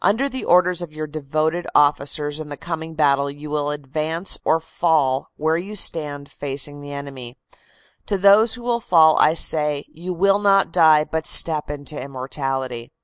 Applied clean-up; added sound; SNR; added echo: none; none; none; none.